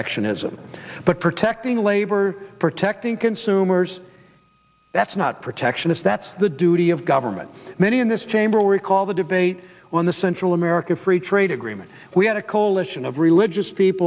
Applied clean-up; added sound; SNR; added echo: none; none; none; none.